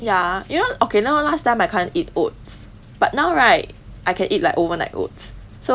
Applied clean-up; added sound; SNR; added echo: none; none; none; none.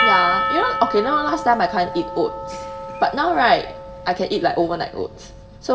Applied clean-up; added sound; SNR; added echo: none; Percussion; 5 dB; reverberation time 1.4 s.